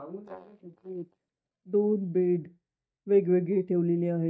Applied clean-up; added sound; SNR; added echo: neural mask model DeepFilterNet 3.